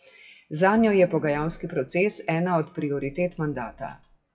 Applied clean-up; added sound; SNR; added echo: classical method WPE with log-MMSE.